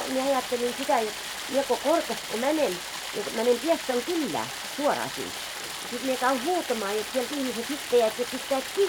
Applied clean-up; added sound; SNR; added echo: none; Stream; 7 dB; none.